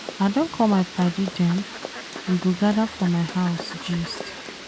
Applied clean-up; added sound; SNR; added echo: none; Run + Fowl; 12 dB; none.